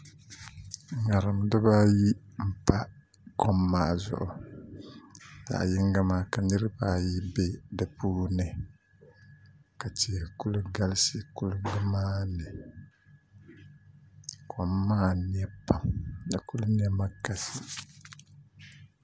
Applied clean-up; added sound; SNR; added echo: none; none; none; none.